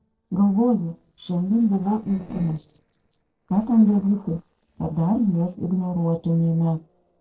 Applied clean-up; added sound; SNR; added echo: neural separator model SepFormer DNS4.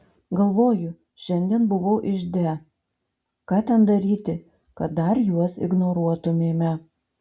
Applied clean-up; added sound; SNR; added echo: none; none; none; none.